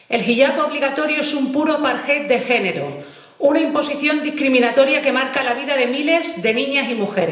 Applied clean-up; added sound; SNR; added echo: none; none; none; reverberation time 0.9 s.